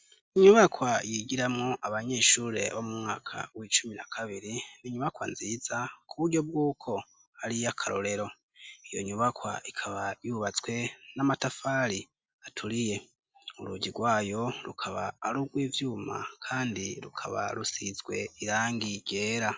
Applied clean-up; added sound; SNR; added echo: none; none; none; none.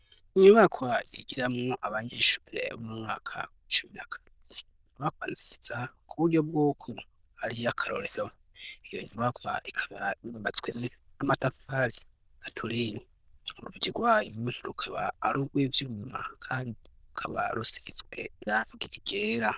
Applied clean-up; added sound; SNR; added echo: neural diffusion model UNIVERSE++.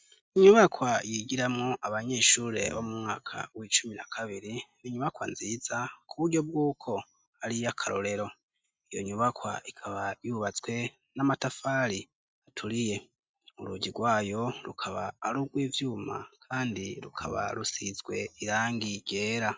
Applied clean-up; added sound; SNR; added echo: neural mask model RNNoise.